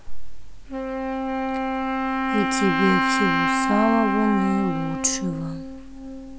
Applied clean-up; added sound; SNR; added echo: none; Wind instrument, woodwind instrument; -1 dB; none.